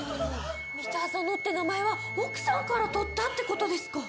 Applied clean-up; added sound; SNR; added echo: none; Wind instrument, woodwind instrument; 8 dB; none.